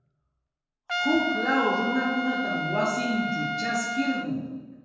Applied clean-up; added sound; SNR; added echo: none; Trumpet; 3 dB; reverberation time 1.2 s.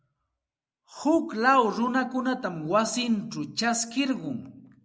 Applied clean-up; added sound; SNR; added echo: none; none; none; none.